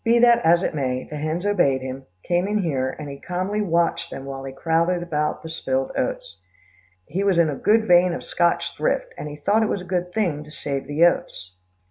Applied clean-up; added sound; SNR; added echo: none; none; none; none.